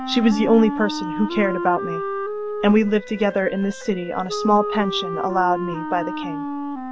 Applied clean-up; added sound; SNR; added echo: none; Wind instrument, woodwind instrument; 6 dB; none.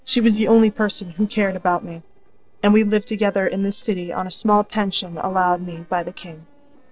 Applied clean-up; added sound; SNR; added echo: neural separator model SepFormer DNS4.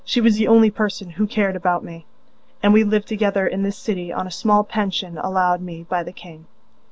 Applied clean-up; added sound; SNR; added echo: none; none; none; none.